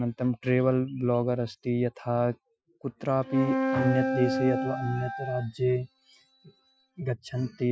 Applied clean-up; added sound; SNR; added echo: classical method Wiener filter.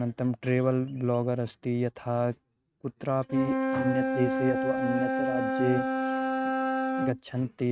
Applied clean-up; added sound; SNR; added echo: neural mask model RNNoise.